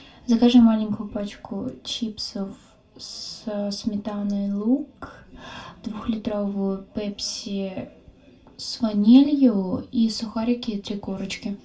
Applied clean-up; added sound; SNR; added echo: none; none; none; reverberation time 0.2 s.